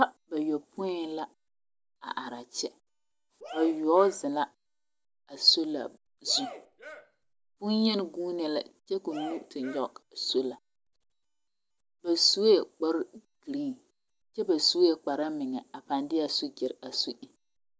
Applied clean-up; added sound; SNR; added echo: none; Cheering; 14 dB; none.